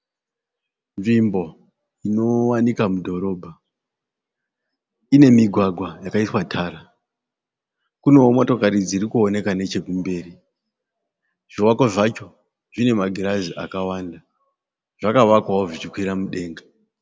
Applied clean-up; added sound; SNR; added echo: none; none; none; none.